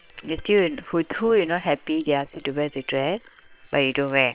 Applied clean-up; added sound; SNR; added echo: neural separator model SepFormer WHAM!.